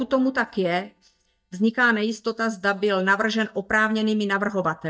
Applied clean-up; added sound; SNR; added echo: neural mask model DeepFilterNet 3.